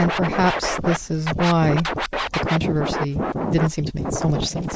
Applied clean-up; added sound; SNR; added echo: neural mask model Resemble Enhance denoiser.